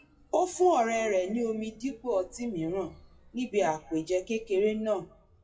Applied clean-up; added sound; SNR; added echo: classical method WPE with log-MMSE.